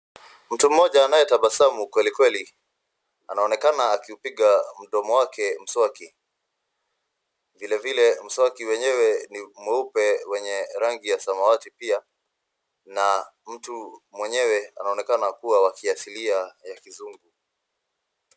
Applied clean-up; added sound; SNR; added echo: none; none; none; none.